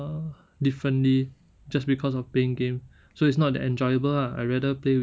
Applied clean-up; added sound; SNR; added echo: none; none; none; none.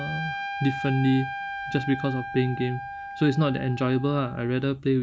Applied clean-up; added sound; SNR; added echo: none; Trumpet; 9 dB; none.